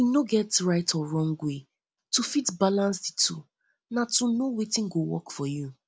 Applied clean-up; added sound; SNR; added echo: none; none; none; none.